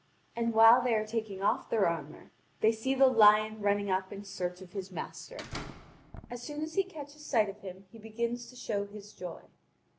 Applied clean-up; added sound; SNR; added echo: none; Slam; 12 dB; none.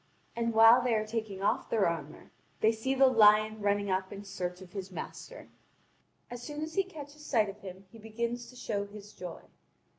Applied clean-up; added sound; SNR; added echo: none; none; none; none.